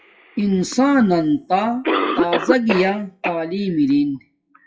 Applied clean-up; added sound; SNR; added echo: classical method WPE with log-MMSE.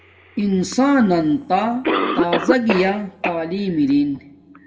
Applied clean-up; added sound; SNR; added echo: none; Cough; 6 dB; reverberation time 1.0 s.